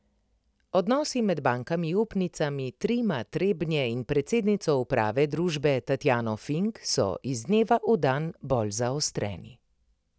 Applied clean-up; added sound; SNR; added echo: none; none; none; none.